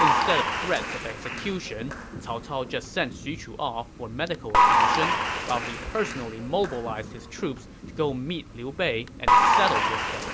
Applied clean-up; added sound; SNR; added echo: none; Applause / Crowd; -4 dB; none.